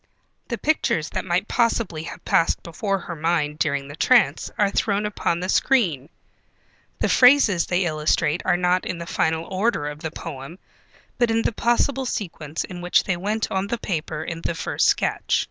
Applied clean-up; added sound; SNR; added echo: none; none; none; none.